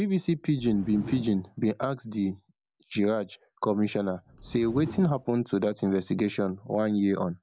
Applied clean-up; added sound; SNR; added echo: none; Whoosh, swoosh, swish; 17 dB; none.